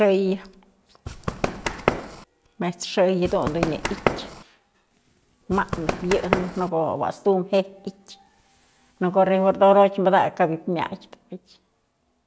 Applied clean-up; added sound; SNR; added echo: none; Run; 4 dB; none.